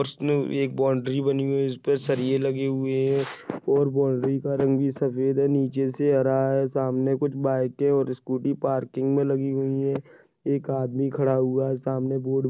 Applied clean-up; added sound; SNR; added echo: none; none; none; none.